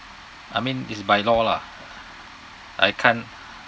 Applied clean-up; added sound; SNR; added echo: none; none; none; none.